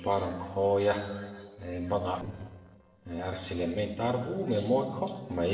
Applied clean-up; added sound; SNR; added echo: neural separator model SepFormer DNS4.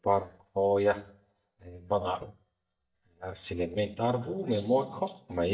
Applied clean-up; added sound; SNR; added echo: neural mask model DeepFilterNet 3.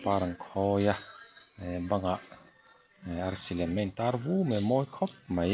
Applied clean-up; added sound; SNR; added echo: none; none; none; none.